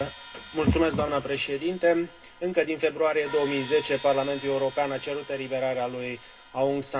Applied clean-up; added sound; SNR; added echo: none; Crash cymbal; 17 dB; reverberation time 0.2 s.